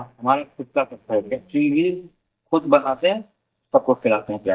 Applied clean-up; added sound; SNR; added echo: neural mask model DeepFilterNet 3.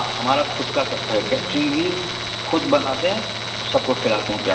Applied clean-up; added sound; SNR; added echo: none; Tools; 5 dB; reverberation time 2.9 s.